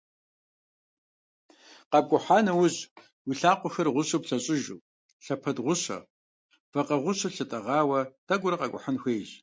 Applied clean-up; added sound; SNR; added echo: none; none; none; none.